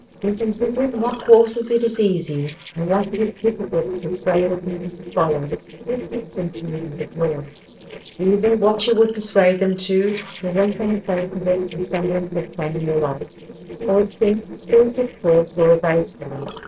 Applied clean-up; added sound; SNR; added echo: neural separator model SepFormer DNS4.